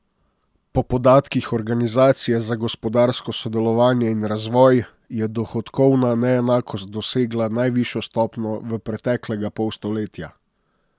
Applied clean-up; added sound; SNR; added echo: none; none; none; none.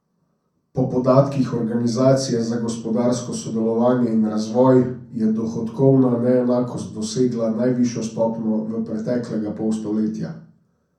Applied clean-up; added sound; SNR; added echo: none; none; none; reverberation time 0.6 s.